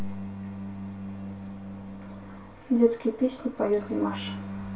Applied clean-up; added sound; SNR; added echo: none; Bowed string instrument; 14 dB; reverberation time 0.2 s.